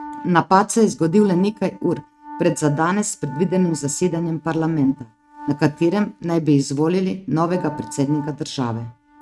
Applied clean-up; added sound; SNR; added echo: neural mask model RNNoise.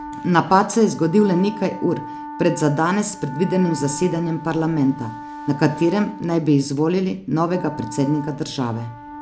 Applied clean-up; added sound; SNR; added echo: none; Wind instrument, woodwind instrument; 14 dB; none.